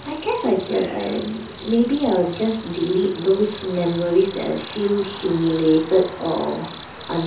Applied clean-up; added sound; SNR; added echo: none; Cricket; 15 dB; reverberation time 0.6 s.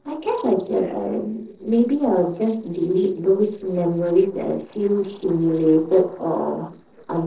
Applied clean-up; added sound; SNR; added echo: neural separator model SepFormer DNS4.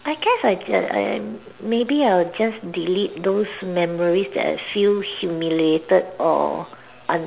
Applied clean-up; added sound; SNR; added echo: none; none; none; none.